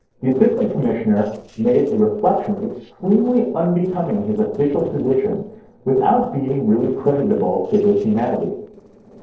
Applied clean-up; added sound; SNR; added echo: neural separator model SepFormer DNS4.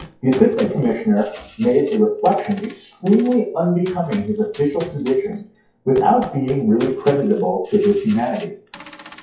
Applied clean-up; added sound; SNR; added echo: classical method WPE with log-MMSE.